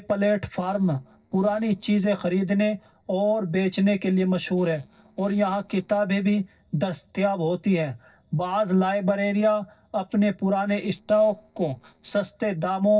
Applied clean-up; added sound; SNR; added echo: neural separator model SepFormer DNS4.